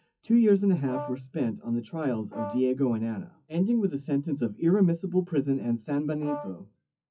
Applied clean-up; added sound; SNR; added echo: classical method WPE with log-MMSE.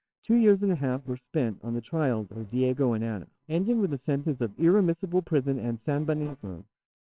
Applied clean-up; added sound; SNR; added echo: neural separator model SepFormer WHAMR!.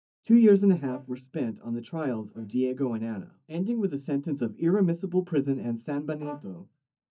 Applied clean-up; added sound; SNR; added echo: neural mask model DeepFilterNet 3.